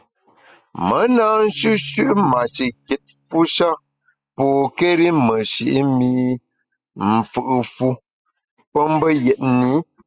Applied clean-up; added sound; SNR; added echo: classical method spectral subtraction.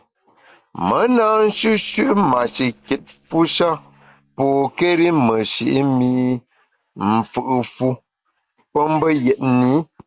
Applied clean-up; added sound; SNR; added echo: neural separator model SepFormer DNS4.